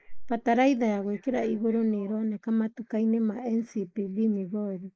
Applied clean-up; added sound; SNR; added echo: neural mask model Resemble Enhance denoiser.